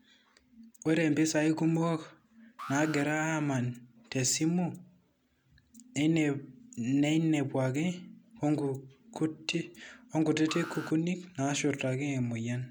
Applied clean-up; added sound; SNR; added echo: none; Alarm; 17 dB; none.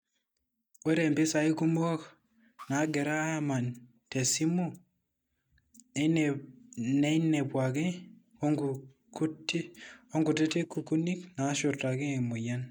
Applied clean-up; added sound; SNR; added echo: neural mask model DeepFilterNet 3.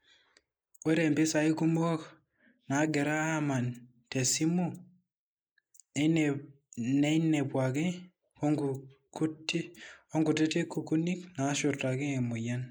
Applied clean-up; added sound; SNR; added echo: neural mask model Resemble Enhance denoiser.